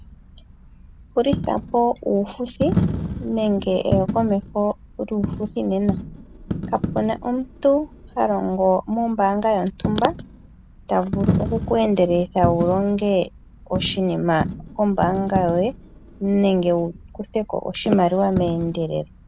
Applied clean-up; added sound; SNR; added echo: none; Coin (dropping); 8 dB; none.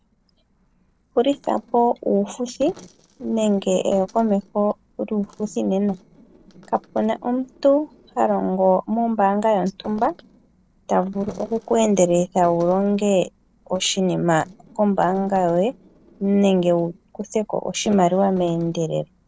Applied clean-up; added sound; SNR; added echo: neural separator model SepFormer DNS4.